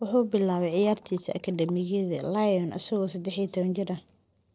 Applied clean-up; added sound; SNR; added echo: neural separator model SepFormer DNS4.